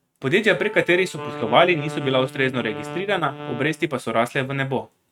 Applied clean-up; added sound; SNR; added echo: neural mask model RNNoise.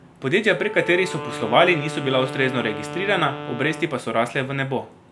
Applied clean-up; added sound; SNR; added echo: none; Wind instrument, woodwind instrument; 11 dB; none.